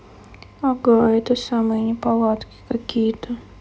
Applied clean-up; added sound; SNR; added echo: none; none; none; none.